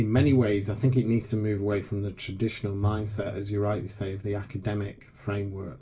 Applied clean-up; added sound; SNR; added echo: none; Bowed string instrument; 10 dB; reverberation time 0.2 s.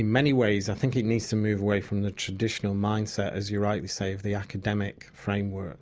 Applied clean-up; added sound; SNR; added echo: none; none; none; none.